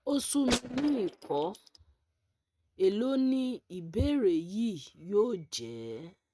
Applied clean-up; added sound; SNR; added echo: neural mask model RNNoise.